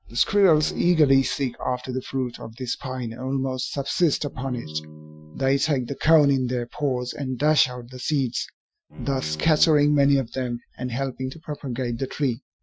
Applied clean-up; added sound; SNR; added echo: classical method Wiener filter.